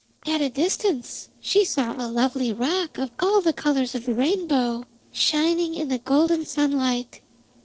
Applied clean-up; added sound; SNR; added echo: neural separator model SepFormer DNS4.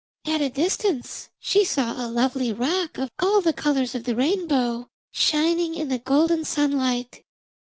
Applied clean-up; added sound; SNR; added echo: none; none; none; none.